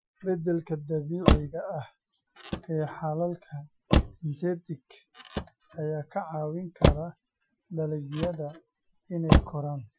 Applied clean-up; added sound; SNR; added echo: classical method Wiener filter.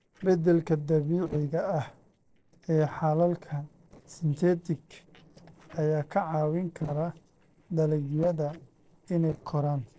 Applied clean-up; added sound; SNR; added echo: neural separator model SepFormer DNS4.